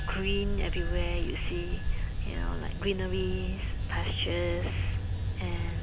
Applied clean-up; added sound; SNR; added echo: none; Bell / Train; -5 dB; none.